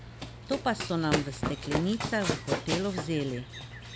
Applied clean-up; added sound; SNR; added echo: none; Run; 3 dB; none.